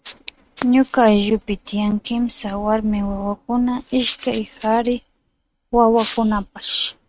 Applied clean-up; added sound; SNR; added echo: neural mask model RNNoise.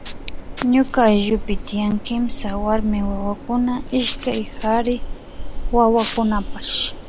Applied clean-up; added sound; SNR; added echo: none; Train; 6 dB; none.